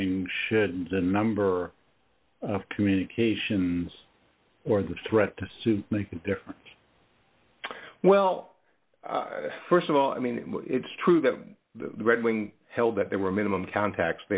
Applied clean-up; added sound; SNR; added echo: none; none; none; none.